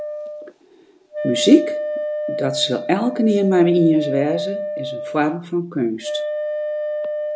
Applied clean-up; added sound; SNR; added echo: none; Wind instrument, woodwind instrument; 6 dB; none.